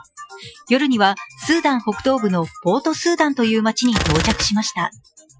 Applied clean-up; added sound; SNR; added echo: classical method Wiener filter.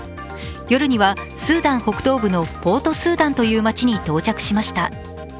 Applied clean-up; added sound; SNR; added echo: none; none; none; none.